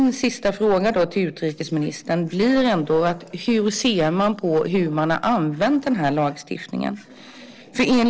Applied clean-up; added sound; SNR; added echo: neural separator model SepFormer DNS4.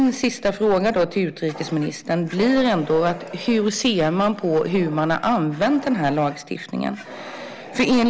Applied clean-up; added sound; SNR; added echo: none; Fire; 19 dB; none.